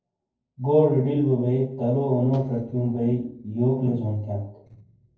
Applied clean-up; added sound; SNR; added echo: neural separator model SepFormer DNS4.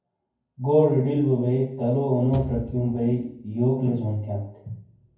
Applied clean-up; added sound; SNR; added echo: none; Bass drum / Thump, thud; 13 dB; reverberation time 0.9 s.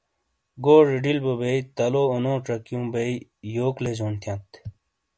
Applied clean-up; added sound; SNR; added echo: none; none; none; none.